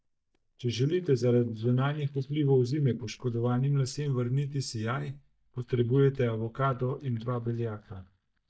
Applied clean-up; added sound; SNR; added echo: neural mask model DeepFilterNet 3.